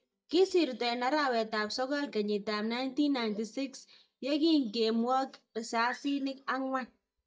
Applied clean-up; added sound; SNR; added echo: neural mask model DeepFilterNet 3.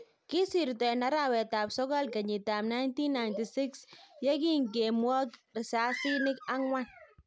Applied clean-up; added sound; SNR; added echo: none; none; none; none.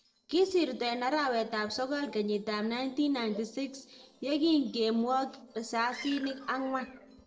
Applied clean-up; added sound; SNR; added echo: neural separator model SepFormer DNS4.